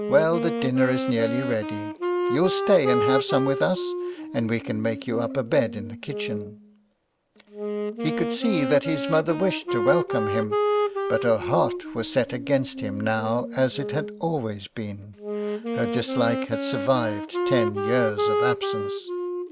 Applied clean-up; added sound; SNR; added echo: none; Wind instrument, woodwind instrument; 3 dB; none.